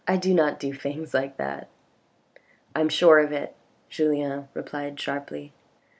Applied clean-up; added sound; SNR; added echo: none; none; none; none.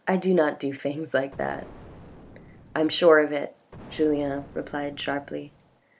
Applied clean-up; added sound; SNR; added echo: none; Explosion; 20 dB; none.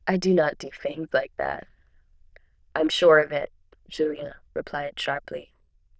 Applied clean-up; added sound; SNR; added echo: neural diffusion model UNIVERSE++.